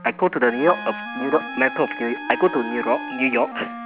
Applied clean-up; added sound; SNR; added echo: none; Wind instrument, woodwind instrument + Trumpet; 10 dB; none.